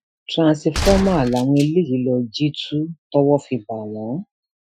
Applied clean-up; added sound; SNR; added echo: classical method Wiener filter.